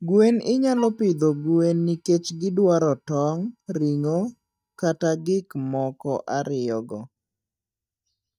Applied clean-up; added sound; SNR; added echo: neural mask model DeepFilterNet 3.